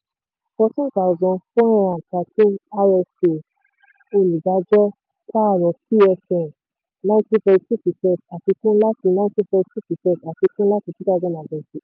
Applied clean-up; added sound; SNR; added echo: none; none; none; none.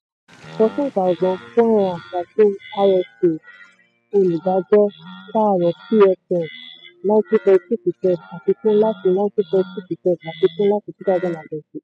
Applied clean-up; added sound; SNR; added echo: classical method spectral subtraction.